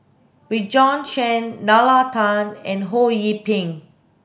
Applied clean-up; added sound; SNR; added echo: none; none; none; none.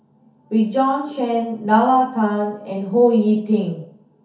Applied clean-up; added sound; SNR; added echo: none; none; none; reverberation time 0.5 s.